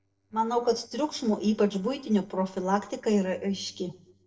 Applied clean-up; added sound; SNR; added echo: neural separator model SepFormer DNS4.